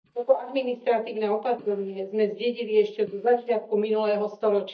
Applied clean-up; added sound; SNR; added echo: neural mask model DeepFilterNet 3.